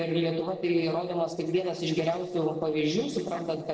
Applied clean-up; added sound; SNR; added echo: neural separator model SepFormer DNS4.